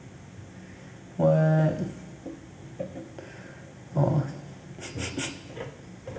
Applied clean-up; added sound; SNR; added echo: none; none; none; reverberation time 1.0 s.